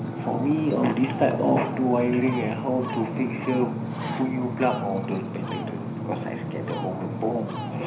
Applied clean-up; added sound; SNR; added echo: none; Ocean; 4 dB; reverberation time 0.5 s.